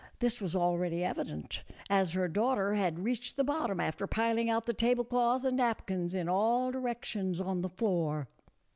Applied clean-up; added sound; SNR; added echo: none; none; none; none.